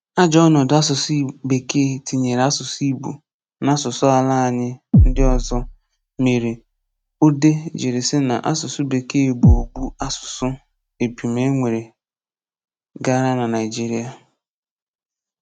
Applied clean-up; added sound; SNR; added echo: neural mask model RNNoise.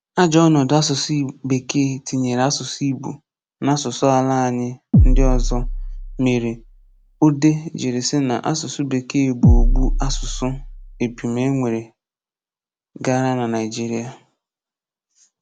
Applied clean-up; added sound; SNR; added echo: none; Bass drum; -3 dB; none.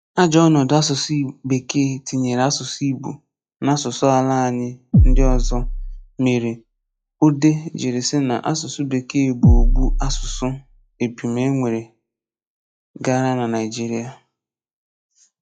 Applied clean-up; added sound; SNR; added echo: classical method log-MMSE.